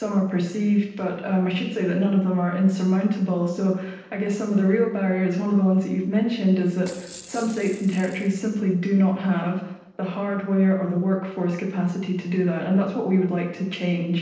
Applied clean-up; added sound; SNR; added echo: neural separator model SepFormer DNS4.